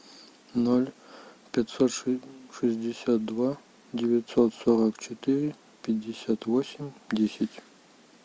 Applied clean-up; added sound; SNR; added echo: none; none; none; none.